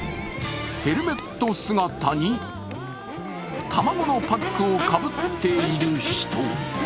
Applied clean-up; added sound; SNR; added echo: none; Crowd / Race car, auto racing / Accelerating, revving, vroom; 7 dB; none.